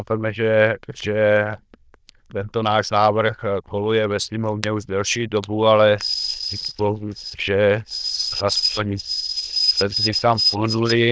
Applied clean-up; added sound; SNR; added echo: neural diffusion model UNIVERSE++.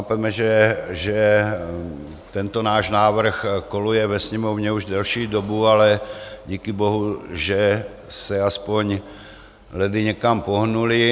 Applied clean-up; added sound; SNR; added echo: none; none; none; none.